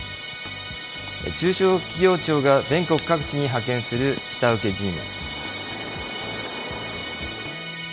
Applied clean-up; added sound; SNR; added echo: none; Musical instrument; 9 dB; none.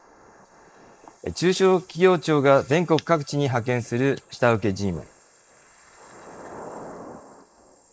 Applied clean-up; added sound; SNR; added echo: neural mask model Resemble Enhance denoiser.